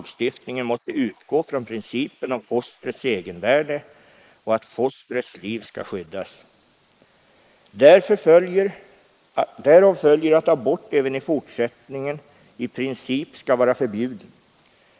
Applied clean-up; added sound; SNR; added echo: neural mask model Resemble Enhance denoiser.